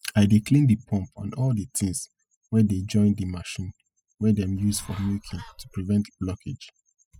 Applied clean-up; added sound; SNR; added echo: classical method spectral subtraction.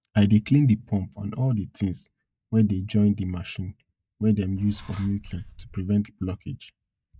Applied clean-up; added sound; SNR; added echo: neural mask model DeepFilterNet 3.